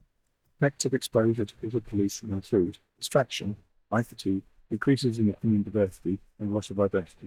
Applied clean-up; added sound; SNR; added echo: neural mask model DeepFilterNet 3.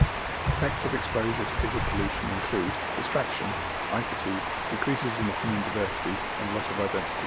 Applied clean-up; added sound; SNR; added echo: none; Water; -2 dB; none.